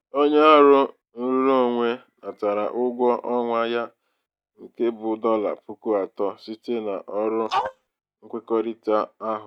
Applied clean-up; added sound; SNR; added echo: neural mask model RNNoise.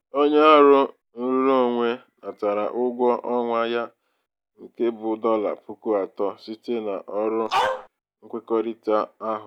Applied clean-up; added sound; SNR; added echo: none; Dog; 1 dB; none.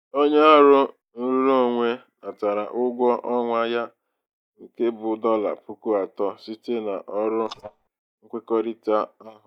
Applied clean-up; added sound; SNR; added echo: neural mask model DeepFilterNet 3.